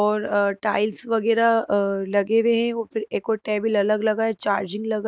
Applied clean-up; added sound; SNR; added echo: none; none; none; none.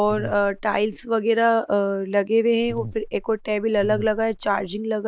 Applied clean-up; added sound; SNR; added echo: none; Buzz; 15 dB; none.